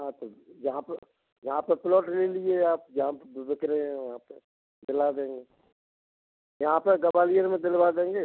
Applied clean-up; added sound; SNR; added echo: none; none; none; none.